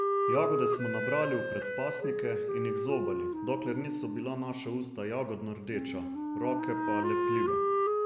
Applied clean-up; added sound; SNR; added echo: none; Wind instrument, woodwind instrument; -3 dB; none.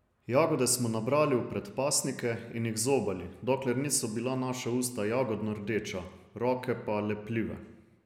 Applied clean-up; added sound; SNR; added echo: none; none; none; none.